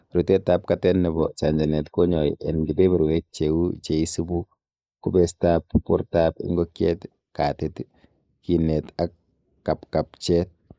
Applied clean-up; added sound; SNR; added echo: neural mask model Resemble Enhance denoiser.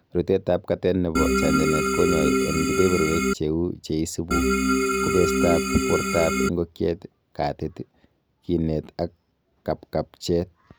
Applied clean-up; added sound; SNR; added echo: none; Organ; -3 dB; none.